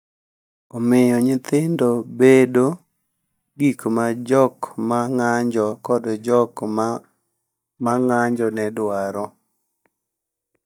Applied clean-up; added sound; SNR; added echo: neural mask model DeepFilterNet 3.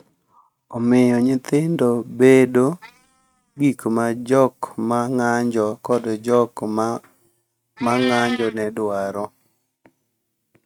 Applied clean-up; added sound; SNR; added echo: neural mask model RNNoise.